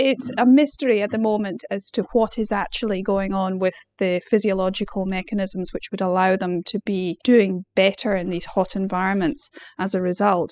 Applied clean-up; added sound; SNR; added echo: classical method spectral subtraction.